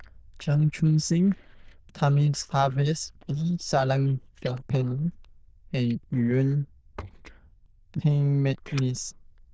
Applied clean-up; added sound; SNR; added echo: neural diffusion model UNIVERSE++.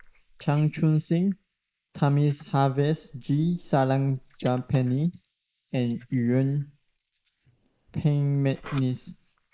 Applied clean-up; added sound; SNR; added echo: neural mask model Resemble Enhance denoiser.